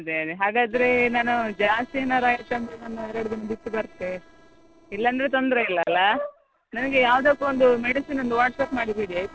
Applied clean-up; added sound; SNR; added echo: neural separator model SepFormer DNS4.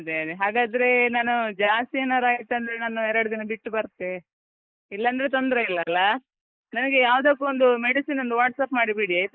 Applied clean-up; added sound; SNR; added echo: neural mask model Resemble Enhance denoiser.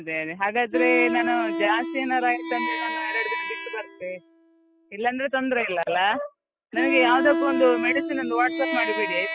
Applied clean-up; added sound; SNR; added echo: classical method spectral subtraction.